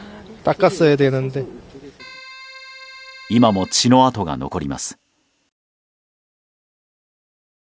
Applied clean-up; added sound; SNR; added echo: none; Keyboard (musical); 20 dB; none.